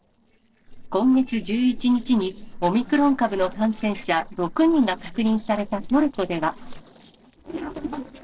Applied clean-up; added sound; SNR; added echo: neural separator model SepFormer DNS4.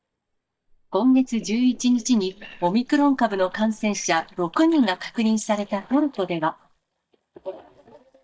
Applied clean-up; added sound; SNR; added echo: neural mask model DeepFilterNet 3.